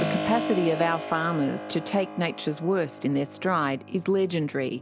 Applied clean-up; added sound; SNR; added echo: none; Keyboard (musical); 8 dB; none.